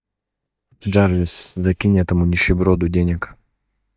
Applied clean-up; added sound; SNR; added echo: neural mask model DeepFilterNet 3.